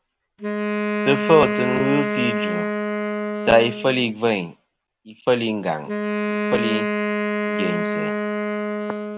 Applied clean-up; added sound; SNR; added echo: none; Wind instrument, woodwind instrument; 1 dB; none.